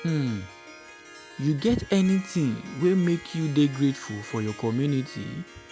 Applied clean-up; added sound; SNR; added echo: none; Harp; 18 dB; none.